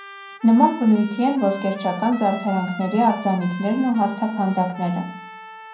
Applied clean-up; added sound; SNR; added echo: none; Trumpet; 17 dB; reverberation time 0.6 s.